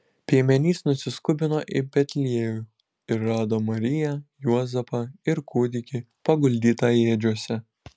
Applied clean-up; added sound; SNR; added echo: none; none; none; none.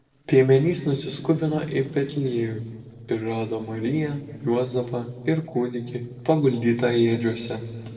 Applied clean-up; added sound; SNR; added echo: neural separator model SepFormer DNS4.